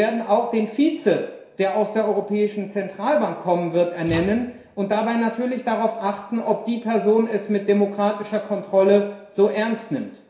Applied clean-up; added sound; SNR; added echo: none; Slam / Tools; 15 dB; reverberation time 0.7 s.